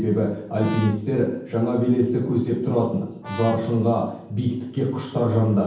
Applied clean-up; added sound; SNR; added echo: none; Brass instrument; 16 dB; reverberation time 0.9 s.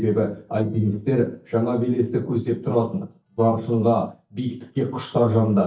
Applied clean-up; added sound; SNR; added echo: neural mask model DeepFilterNet 3.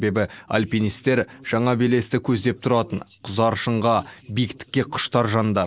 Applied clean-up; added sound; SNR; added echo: none; none; none; none.